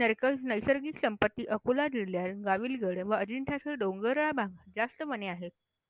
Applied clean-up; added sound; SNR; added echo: none; none; none; none.